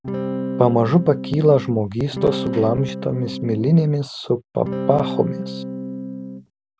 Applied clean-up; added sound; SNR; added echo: none; Electric guitar / Strum; 7 dB; none.